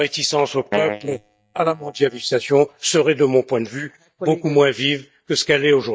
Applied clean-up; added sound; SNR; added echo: neural mask model DeepFilterNet 3.